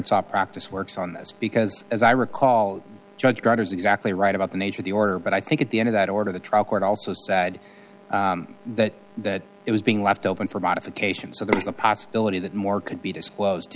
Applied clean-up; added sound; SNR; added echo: none; none; none; none.